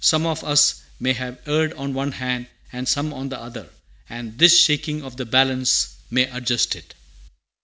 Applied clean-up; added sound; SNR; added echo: none; none; none; none.